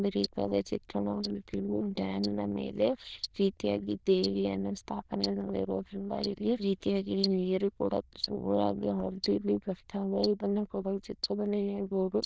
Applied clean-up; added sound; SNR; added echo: neural diffusion model UNIVERSE++.